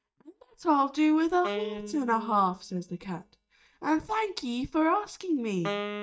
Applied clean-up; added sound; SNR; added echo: neural mask model DeepFilterNet 3.